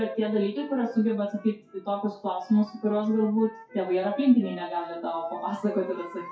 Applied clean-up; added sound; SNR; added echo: classical method WPE with log-MMSE.